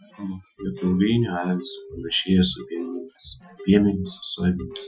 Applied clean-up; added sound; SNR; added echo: classical method Wiener filter.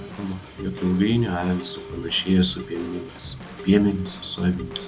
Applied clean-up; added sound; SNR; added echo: none; Telephone + Drum / Drum kit; 13 dB; none.